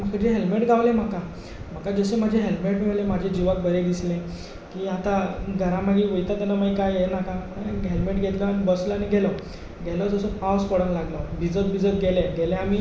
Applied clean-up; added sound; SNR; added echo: none; none; none; none.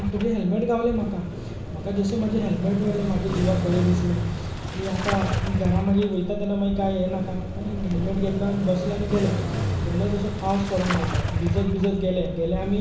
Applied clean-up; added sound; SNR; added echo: none; Engine starting / Motorcycle; 4 dB; reverberation time 0.4 s.